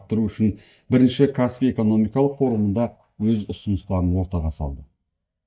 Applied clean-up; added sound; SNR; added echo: neural mask model DeepFilterNet 3.